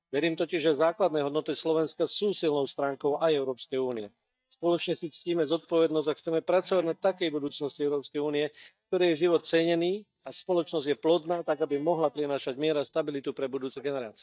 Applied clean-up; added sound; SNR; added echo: neural mask model DeepFilterNet 3.